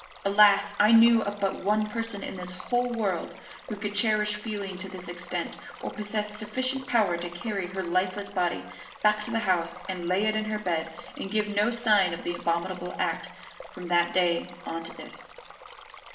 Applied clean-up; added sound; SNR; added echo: none; Stream; 17 dB; reverberation time 0.9 s.